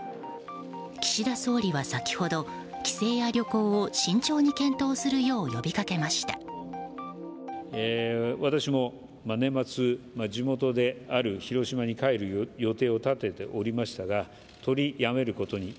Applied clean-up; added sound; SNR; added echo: none; none; none; none.